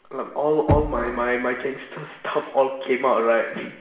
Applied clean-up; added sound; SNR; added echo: none; Knock; 7 dB; reverberation time 1.0 s.